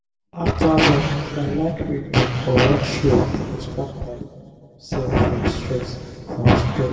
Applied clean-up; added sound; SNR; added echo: none; Fireworks; 17 dB; reverberation time 2.2 s.